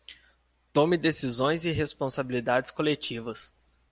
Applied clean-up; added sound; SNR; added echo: none; none; none; none.